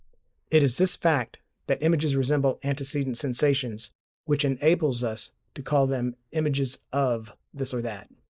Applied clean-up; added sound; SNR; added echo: neural mask model Resemble Enhance denoiser.